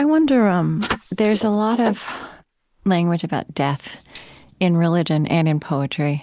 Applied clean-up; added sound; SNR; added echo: neural mask model Resemble Enhance denoiser.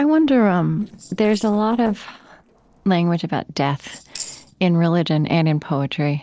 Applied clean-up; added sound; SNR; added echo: neural separator model SepFormer DNS4.